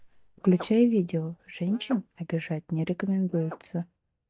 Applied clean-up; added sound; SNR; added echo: neural mask model DeepFilterNet 3.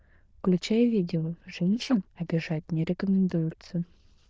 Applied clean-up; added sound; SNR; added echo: neural diffusion model UNIVERSE++.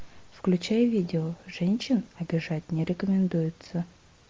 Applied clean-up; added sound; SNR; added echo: none; none; none; none.